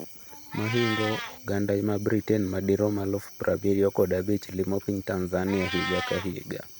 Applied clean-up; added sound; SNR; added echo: none; Meow; 12 dB; none.